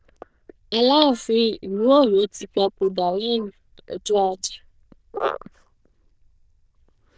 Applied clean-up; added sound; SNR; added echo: neural diffusion model UNIVERSE++.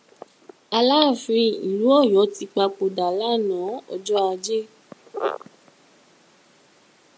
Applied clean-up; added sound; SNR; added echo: none; none; none; none.